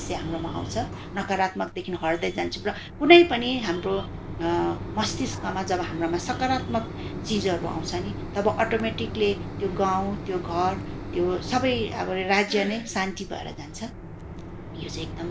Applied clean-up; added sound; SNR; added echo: none; Mechanisms; 9 dB; none.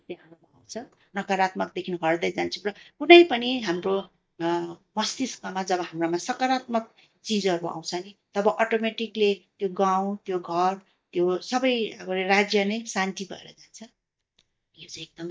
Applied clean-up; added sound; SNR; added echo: neural mask model DeepFilterNet 3.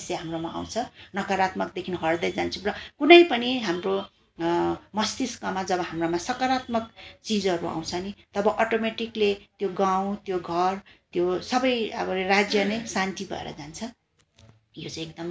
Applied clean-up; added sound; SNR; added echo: none; none; none; none.